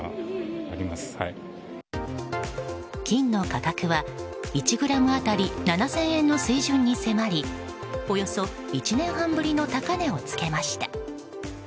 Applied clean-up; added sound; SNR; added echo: none; none; none; none.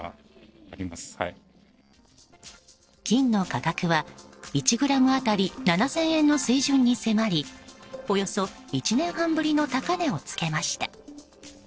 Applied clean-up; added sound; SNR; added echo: neural separator model SepFormer DNS4.